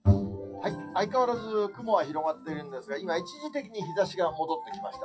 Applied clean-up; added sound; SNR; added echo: classical method WPE with log-MMSE.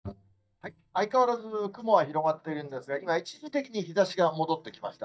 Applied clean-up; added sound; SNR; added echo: neural mask model DeepFilterNet 3.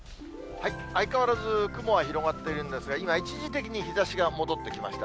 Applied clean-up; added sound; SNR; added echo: none; none; none; none.